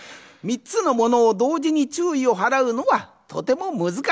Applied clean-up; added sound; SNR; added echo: none; none; none; none.